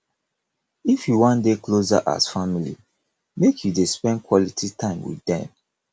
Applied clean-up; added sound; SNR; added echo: none; none; none; none.